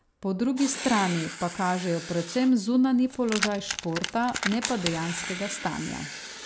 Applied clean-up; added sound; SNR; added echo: none; Writing + Keys jangling; 9 dB; none.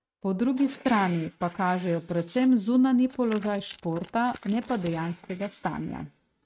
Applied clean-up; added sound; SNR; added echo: neural mask model RNNoise.